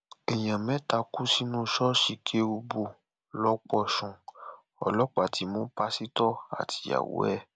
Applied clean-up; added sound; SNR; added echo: none; none; none; none.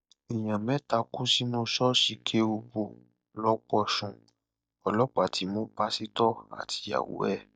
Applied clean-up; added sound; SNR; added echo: neural mask model DeepFilterNet 3.